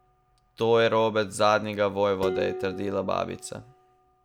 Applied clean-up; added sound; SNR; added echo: none; Dishes, pots, and pans; 13 dB; none.